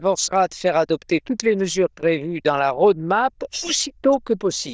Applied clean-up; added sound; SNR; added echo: neural diffusion model UNIVERSE++.